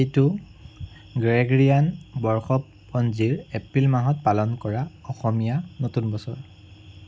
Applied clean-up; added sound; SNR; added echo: none; none; none; none.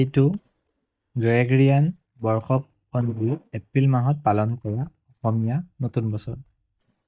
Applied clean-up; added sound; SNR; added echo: neural mask model DeepFilterNet 3.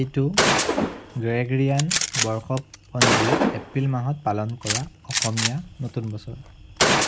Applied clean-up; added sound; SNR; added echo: none; Gunshot, gunfire; -1 dB; none.